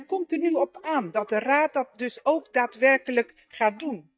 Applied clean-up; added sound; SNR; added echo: neural mask model DeepFilterNet 3.